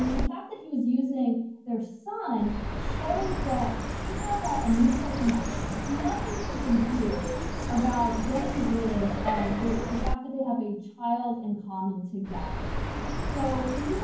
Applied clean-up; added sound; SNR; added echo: none; Chirp, tweet; 3 dB; reverberation time 0.9 s.